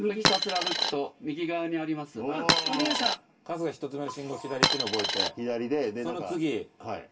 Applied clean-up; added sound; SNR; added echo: none; Coin (dropping); -5 dB; reverberation time 0.2 s.